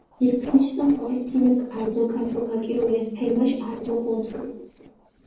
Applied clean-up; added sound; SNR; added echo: neural separator model SepFormer DNS4.